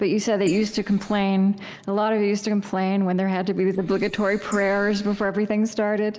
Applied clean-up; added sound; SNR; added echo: neural mask model Resemble Enhance denoiser.